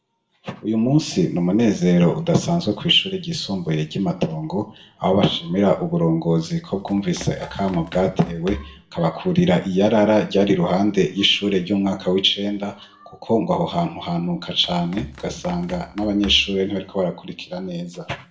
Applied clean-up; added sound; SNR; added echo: none; Run; 16 dB; reverberation time 0.4 s.